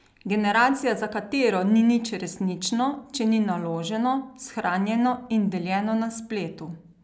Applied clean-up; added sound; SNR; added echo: none; none; none; none.